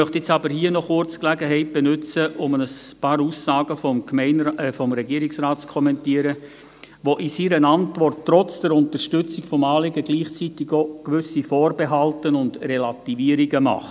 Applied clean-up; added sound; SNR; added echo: none; none; none; none.